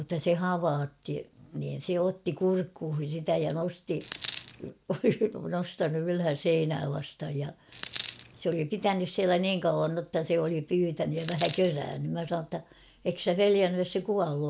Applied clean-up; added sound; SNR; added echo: none; Coin (dropping); 0 dB; none.